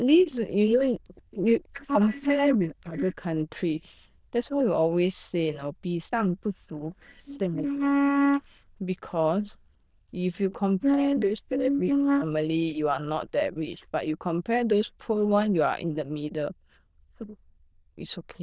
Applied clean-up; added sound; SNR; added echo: neural diffusion model UNIVERSE++.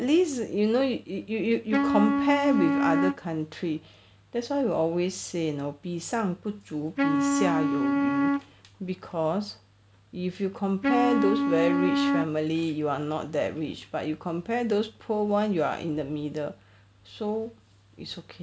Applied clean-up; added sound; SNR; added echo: none; Wind instrument, woodwind instrument; -2 dB; none.